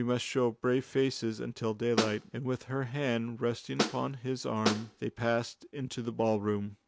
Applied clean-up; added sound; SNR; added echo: none; Snare drum; 2 dB; none.